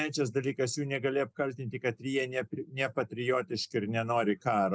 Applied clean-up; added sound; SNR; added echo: none; none; none; none.